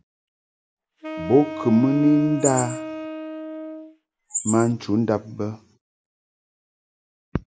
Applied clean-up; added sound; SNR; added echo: none; Wind instrument, woodwind instrument + Chirp, tweet; 8 dB; none.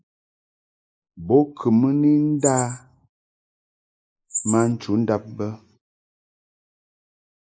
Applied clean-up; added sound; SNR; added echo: neural mask model Resemble Enhance denoiser.